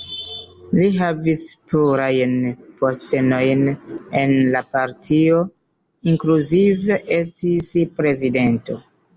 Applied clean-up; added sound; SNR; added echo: none; none; none; none.